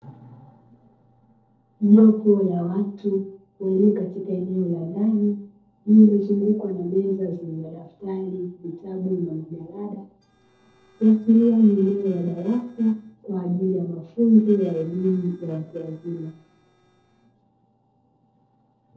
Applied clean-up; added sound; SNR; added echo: neural separator model SepFormer DNS4.